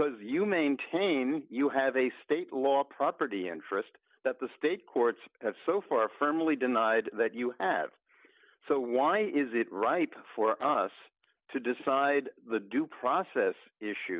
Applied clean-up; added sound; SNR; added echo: none; none; none; none.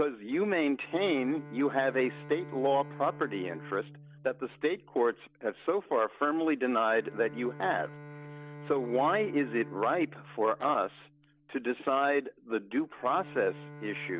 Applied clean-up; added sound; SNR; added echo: none; Bowed string instrument; 17 dB; none.